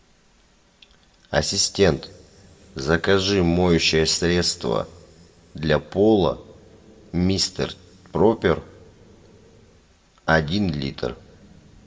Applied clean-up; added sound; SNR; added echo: none; none; none; reverberation time 1.3 s.